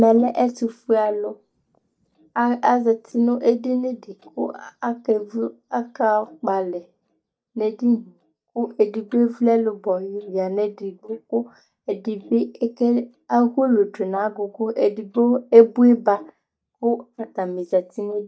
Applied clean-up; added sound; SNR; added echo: neural mask model DeepFilterNet 3.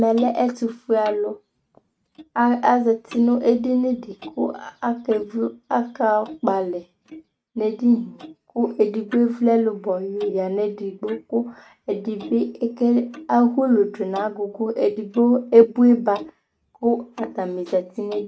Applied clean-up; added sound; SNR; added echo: neural mask model RNNoise.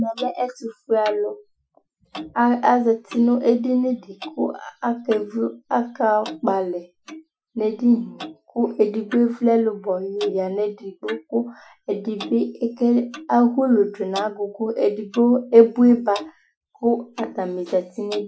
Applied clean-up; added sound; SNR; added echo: classical method Wiener filter.